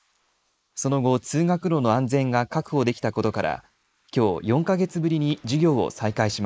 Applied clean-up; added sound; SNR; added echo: neural mask model Resemble Enhance denoiser.